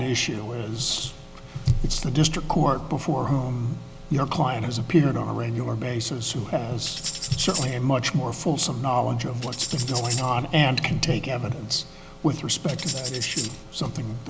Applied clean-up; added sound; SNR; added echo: none; Tambourine; 8 dB; none.